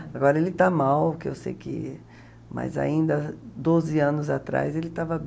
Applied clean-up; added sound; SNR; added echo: none; none; none; none.